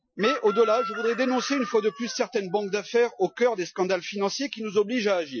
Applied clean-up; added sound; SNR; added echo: classical method Wiener filter.